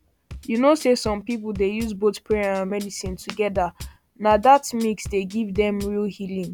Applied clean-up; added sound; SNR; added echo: none; Bass drum / Drum kit; 17 dB; none.